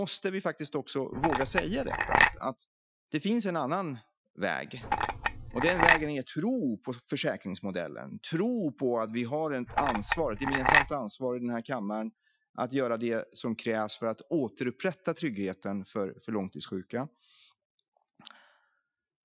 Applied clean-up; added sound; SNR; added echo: classical method Wiener filter.